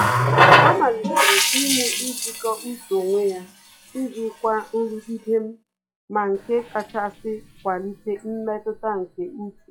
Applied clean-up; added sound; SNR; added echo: classical method log-MMSE.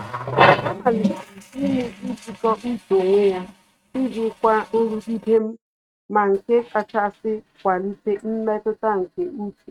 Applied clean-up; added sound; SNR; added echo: neural mask model RNNoise.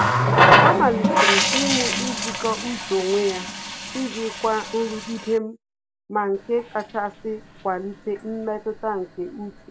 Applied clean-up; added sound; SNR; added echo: none; Water tap, faucet; -3 dB; none.